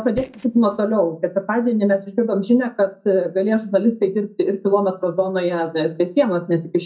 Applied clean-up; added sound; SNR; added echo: neural mask model DeepFilterNet 3.